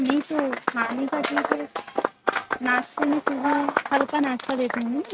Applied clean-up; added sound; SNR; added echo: neural mask model RNNoise.